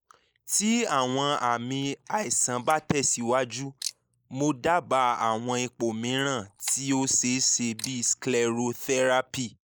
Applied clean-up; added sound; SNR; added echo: neural mask model Resemble Enhance denoiser.